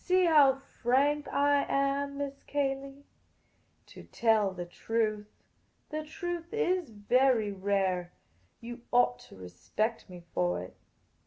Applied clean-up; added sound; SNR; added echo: none; none; none; none.